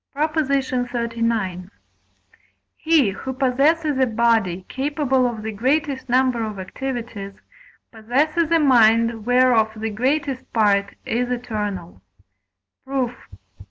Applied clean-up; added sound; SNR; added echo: none; none; none; none.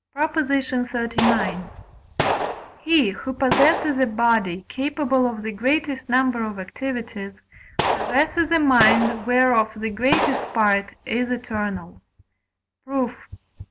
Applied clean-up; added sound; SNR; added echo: none; Gunshot, gunfire; 4 dB; none.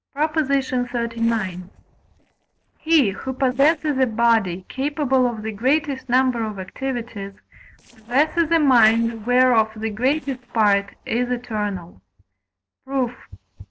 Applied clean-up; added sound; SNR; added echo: neural separator model SepFormer DNS4.